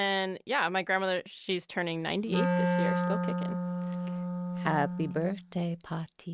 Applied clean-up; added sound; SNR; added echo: neural mask model RNNoise.